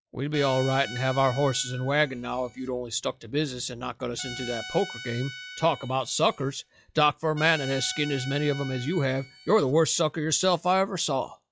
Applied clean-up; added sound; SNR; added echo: classical method log-MMSE.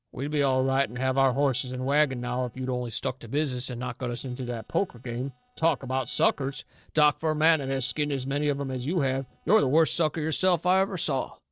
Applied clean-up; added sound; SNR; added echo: neural separator model SepFormer DNS4.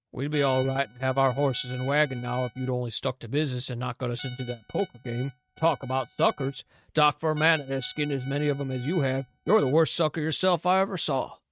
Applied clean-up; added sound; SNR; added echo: neural mask model RNNoise.